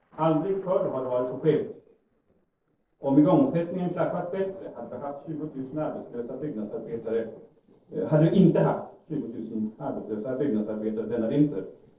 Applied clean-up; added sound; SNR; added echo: neural separator model SepFormer DNS4.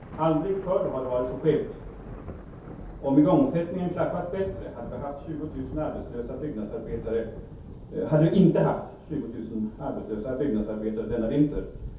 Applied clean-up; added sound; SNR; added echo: none; Thunder; 14 dB; reverberation time 0.6 s.